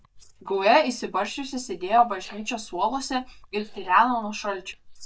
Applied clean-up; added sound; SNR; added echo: neural mask model DeepFilterNet 3.